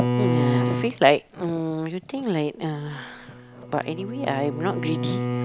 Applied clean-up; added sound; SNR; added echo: none; Bowed string instrument; 2 dB; none.